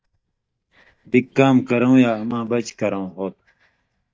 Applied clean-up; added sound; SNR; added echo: neural mask model DeepFilterNet 3.